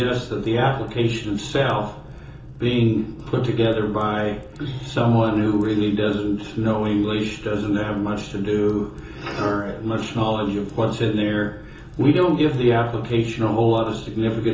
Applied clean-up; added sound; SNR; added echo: none; Fire; 18 dB; reverberation time 0.6 s.